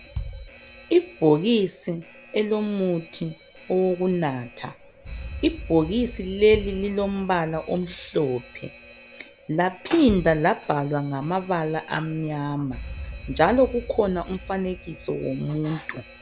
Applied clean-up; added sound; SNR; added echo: none; Alarm + Bass drum; 15 dB; none.